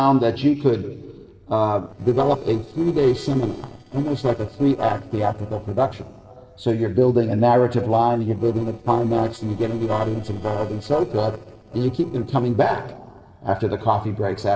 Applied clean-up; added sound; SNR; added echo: neural separator model SepFormer DNS4.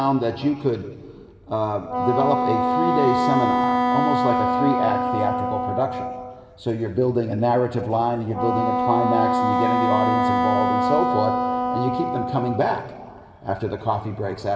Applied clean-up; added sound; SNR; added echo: none; Wind instrument, woodwind instrument; -1 dB; reverberation time 1.6 s.